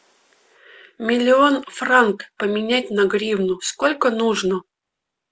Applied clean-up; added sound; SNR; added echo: none; none; none; none.